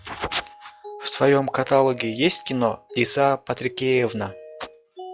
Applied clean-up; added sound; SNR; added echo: classical method log-MMSE.